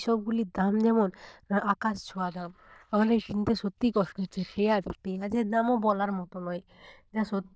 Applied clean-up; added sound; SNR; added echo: neural diffusion model UNIVERSE++.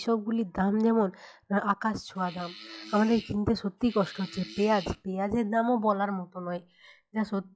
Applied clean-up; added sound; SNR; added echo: classical method log-MMSE.